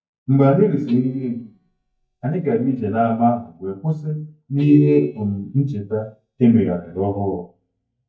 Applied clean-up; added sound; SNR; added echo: neural mask model DeepFilterNet 3.